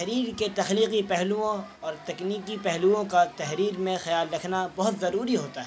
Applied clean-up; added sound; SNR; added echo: none; none; none; none.